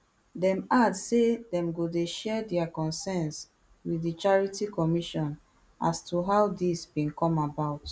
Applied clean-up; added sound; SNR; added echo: none; none; none; none.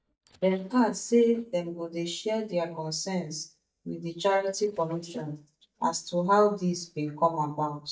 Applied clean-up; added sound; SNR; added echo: neural mask model DeepFilterNet 3.